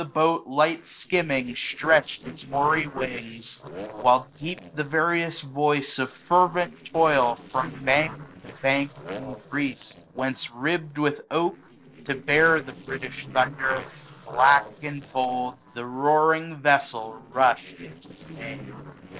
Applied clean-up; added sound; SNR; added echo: neural separator model SepFormer DNS4.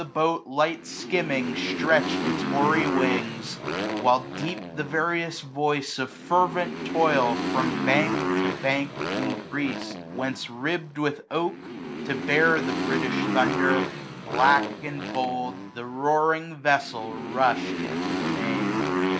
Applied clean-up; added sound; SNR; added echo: none; Motorcycle; 3 dB; none.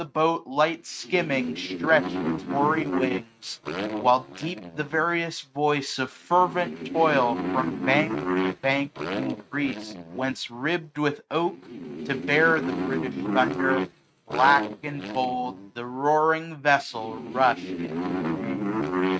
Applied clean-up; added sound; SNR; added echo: neural mask model RNNoise.